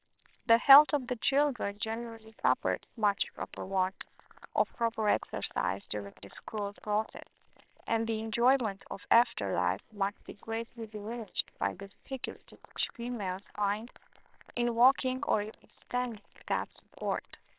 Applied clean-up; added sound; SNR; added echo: neural separator model SepFormer WHAMR!.